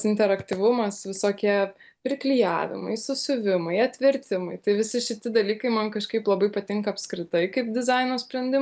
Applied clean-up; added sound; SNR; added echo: none; none; none; none.